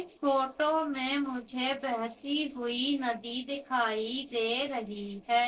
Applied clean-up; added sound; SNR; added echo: neural separator model SepFormer DNS4.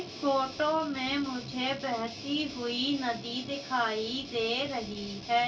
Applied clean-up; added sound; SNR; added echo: none; Guitar; 13 dB; reverberation time 0.2 s.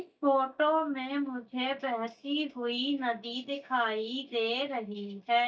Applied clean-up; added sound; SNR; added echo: neural mask model DeepFilterNet 3.